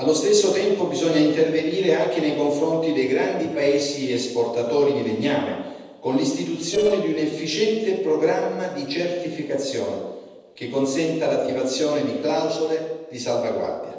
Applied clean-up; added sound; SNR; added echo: neural separator model SepFormer DNS4.